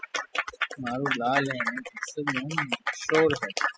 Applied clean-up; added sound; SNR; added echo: classical method spectral subtraction.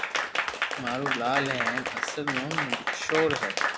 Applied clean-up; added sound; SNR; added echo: none; Applause / Crowd; -2 dB; none.